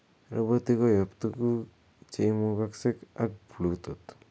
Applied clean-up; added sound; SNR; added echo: none; none; none; none.